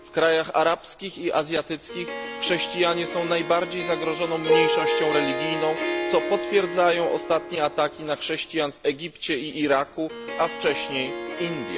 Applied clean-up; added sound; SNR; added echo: none; Harp; 5 dB; none.